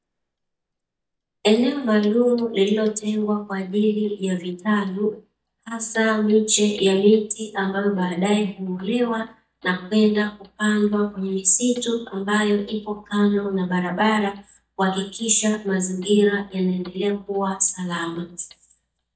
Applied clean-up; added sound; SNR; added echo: neural mask model DeepFilterNet 3.